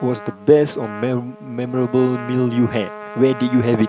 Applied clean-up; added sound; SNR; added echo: none; Trumpet; 15 dB; none.